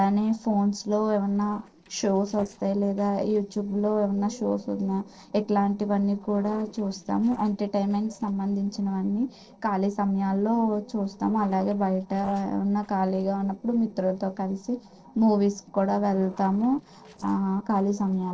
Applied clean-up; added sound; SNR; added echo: neural separator model SepFormer DNS4.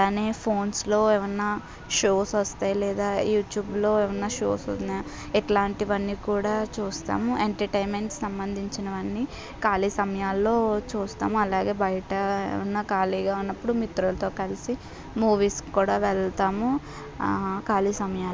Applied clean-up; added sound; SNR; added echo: none; none; none; none.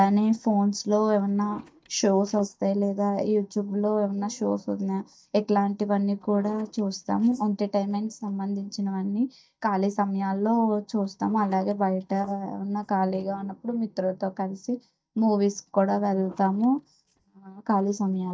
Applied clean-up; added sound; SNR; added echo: neural mask model DeepFilterNet 3.